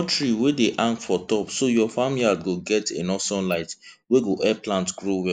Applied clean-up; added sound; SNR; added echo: neural mask model Resemble Enhance denoiser.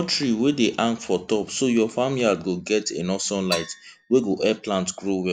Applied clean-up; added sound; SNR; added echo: none; Percussion; 14 dB; none.